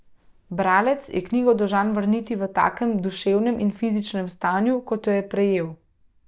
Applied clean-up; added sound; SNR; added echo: neural mask model DeepFilterNet 3.